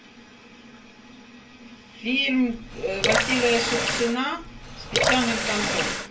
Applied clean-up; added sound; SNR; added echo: none; Water tap, faucet / Water; -1 dB; reverberation time 0.2 s.